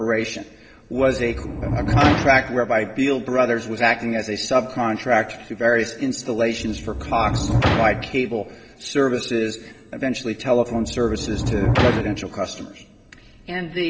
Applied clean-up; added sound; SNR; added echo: none; Sliding door; 2 dB; reverberation time 2.1 s.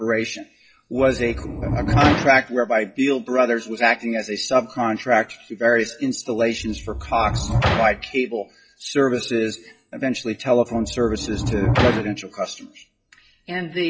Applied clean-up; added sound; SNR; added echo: classical method WPE with log-MMSE.